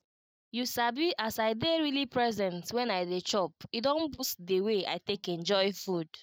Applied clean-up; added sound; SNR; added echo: neural mask model DeepFilterNet 3.